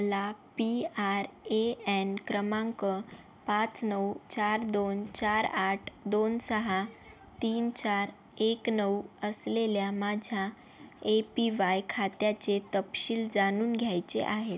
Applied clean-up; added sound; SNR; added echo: none; none; none; none.